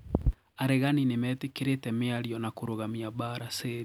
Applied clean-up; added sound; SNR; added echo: none; none; none; none.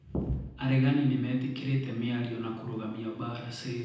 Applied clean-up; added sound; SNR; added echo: none; none; none; reverberation time 0.9 s.